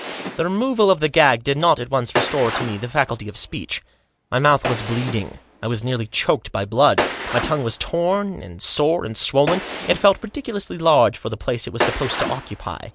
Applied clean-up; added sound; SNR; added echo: none; Gunshot, gunfire; 9 dB; none.